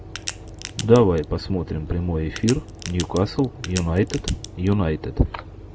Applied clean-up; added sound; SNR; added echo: none; Crack; 14 dB; none.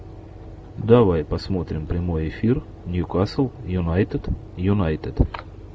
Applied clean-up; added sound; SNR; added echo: none; none; none; none.